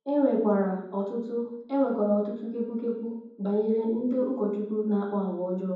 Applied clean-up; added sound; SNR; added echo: none; none; none; reverberation time 1.2 s.